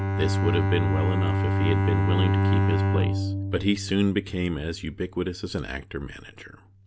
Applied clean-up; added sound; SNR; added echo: none; Bowed string instrument; -4 dB; none.